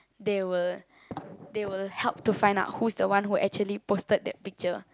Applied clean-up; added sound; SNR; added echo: none; none; none; none.